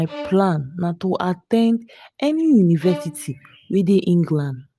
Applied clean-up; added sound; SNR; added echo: none; Bowed string instrument; 18 dB; none.